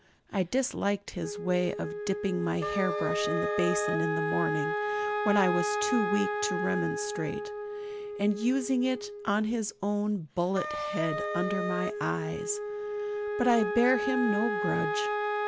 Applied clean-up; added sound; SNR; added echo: none; Wind instrument, woodwind instrument + Wind instrument, woodwind instrument; 2 dB; none.